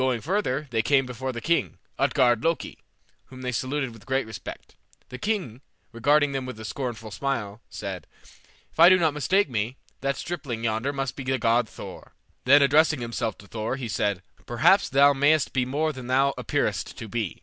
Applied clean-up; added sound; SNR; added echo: none; none; none; none.